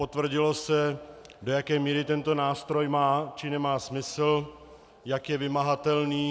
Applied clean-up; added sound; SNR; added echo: none; none; none; none.